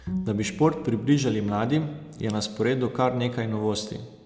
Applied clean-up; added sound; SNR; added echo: none; Bowed string instrument; 12 dB; none.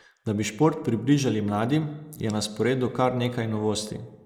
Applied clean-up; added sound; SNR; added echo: neural mask model Resemble Enhance denoiser.